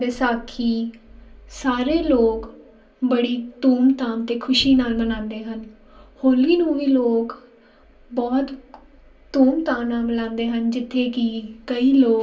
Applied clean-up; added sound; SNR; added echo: none; none; none; reverberation time 0.3 s.